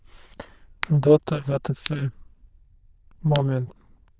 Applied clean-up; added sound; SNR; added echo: neural diffusion model UNIVERSE++.